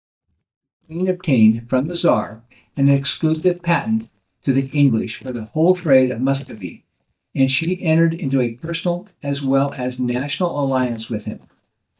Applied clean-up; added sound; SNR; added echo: neural mask model DeepFilterNet 3.